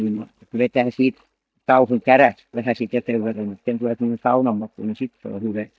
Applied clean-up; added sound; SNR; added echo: neural mask model DeepFilterNet 3.